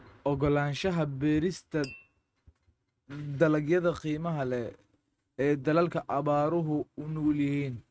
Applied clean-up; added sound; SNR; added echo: neural mask model RNNoise.